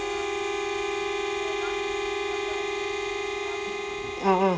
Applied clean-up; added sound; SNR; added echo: none; Harmonica; -3 dB; none.